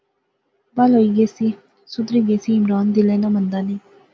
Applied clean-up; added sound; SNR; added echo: none; none; none; none.